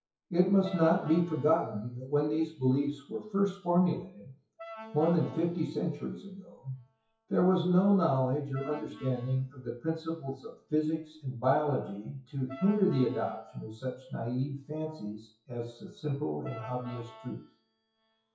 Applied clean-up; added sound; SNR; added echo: classical method WPE with log-MMSE.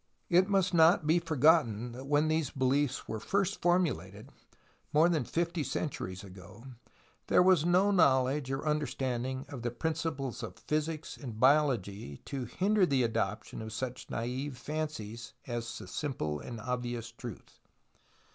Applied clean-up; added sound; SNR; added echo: none; none; none; none.